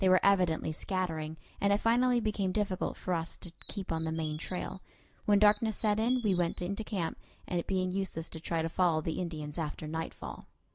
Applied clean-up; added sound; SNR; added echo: none; Chirp, tweet; 16 dB; none.